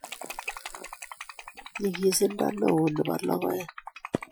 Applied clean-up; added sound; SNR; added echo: classical method Wiener filter.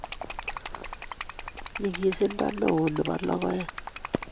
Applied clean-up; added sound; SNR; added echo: none; Liquid; 9 dB; none.